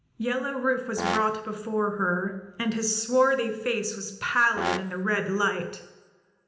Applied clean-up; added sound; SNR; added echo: none; Brass instrument; 7 dB; reverberation time 0.9 s.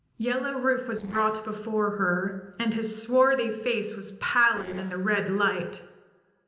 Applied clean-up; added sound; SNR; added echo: neural separator model SepFormer DNS4.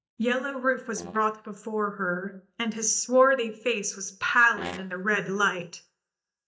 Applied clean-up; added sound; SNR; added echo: neural mask model DeepFilterNet 3.